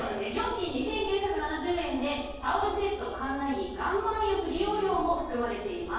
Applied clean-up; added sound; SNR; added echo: neural separator model SepFormer DNS4.